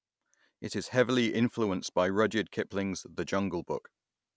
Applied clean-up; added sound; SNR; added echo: none; none; none; none.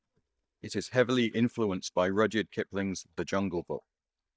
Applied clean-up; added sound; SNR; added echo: neural mask model DeepFilterNet 3.